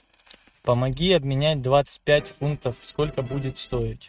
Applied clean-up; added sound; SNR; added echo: neural mask model RNNoise.